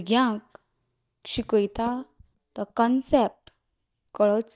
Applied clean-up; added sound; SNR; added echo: neural mask model DeepFilterNet 3.